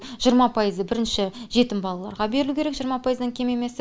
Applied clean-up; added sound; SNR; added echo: none; none; none; none.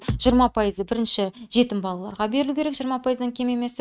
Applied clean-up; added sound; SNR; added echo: neural mask model RNNoise.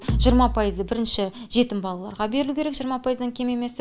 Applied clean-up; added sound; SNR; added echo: none; Bass drum; 2 dB; none.